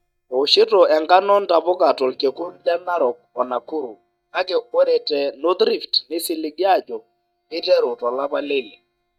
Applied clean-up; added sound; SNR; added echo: neural mask model DeepFilterNet 3.